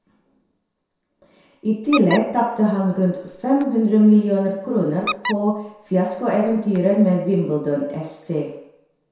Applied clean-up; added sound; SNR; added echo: none; Squeak; 12 dB; reverberation time 0.7 s.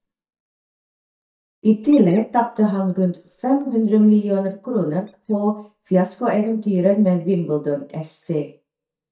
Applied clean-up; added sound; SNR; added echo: neural mask model DeepFilterNet 3.